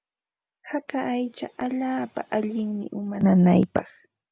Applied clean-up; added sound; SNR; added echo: none; none; none; none.